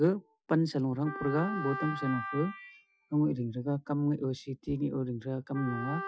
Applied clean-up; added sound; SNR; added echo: classical method Wiener filter.